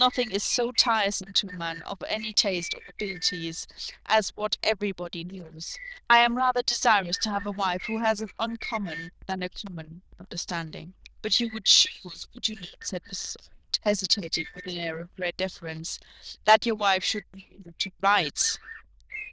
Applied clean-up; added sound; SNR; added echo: neural diffusion model UNIVERSE++.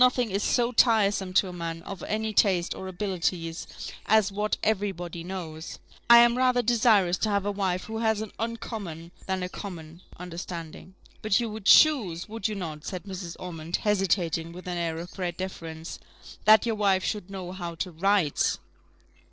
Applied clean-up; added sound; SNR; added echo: neural separator model SepFormer DNS4.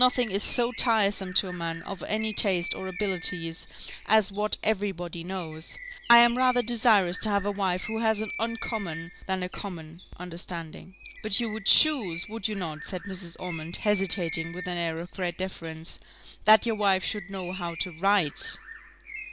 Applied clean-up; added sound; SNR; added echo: none; Bird; 15 dB; none.